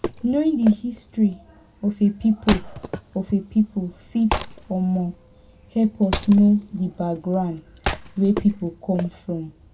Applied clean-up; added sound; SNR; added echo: none; Wood; 11 dB; reverberation time 0.2 s.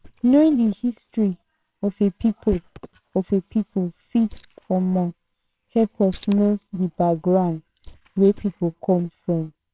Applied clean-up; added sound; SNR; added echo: neural separator model SepFormer WHAMR!.